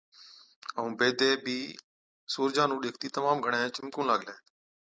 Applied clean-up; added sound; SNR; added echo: none; none; none; none.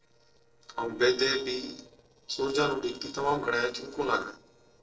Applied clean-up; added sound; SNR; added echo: neural separator model SepFormer DNS4.